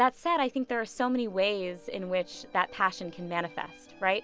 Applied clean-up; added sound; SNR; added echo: none; none; none; none.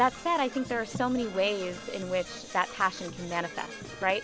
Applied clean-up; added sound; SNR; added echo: none; Brass instrument / Percussion; 13 dB; none.